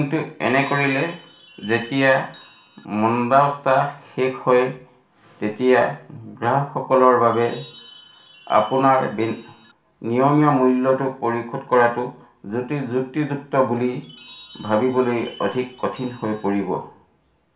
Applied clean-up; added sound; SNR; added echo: none; Chime; 20 dB; reverberation time 0.5 s.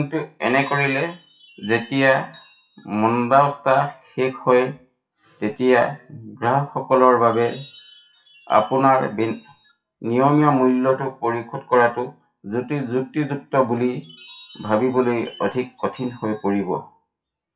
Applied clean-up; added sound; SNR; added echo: classical method WPE with log-MMSE.